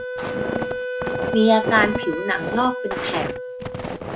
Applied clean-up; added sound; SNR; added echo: none; Walk, footsteps + Wind instrument, woodwind instrument; 2 dB; none.